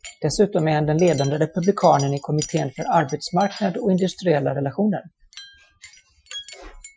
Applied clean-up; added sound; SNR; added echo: classical method Wiener filter.